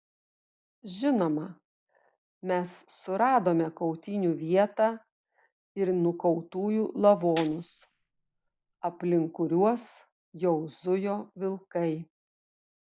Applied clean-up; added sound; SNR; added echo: none; Gunshot, gunfire; 19 dB; none.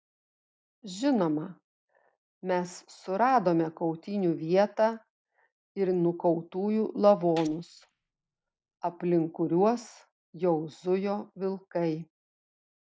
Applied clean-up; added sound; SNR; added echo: neural mask model RNNoise.